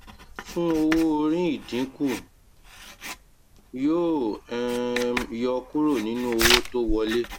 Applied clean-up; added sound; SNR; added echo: none; Writing; 6 dB; none.